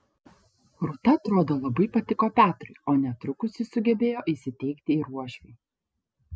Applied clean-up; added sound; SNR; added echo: none; none; none; none.